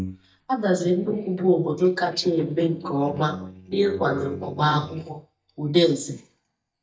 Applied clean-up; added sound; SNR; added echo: neural mask model DeepFilterNet 3.